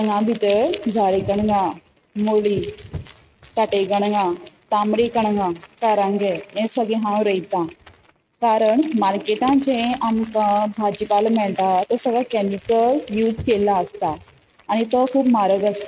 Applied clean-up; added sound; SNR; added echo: neural mask model RNNoise.